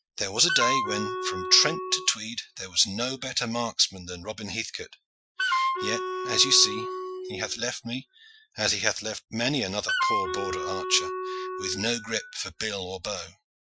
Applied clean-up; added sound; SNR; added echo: classical method Wiener filter.